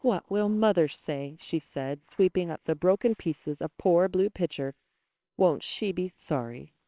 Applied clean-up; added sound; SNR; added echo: neural separator model SepFormer WHAMR!.